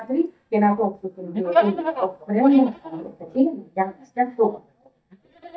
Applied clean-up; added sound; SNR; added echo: neural mask model DeepFilterNet 3.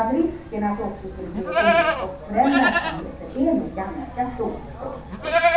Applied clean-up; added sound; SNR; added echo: none; Livestock, farm animals, working animals; 0 dB; reverberation time 0.7 s.